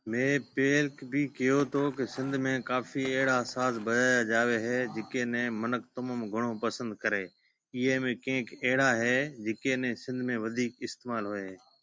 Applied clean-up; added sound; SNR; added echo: none; Skateboard; 19 dB; none.